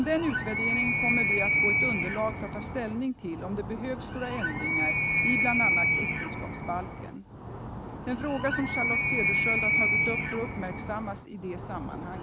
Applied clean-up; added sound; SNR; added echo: none; Animal; -4 dB; none.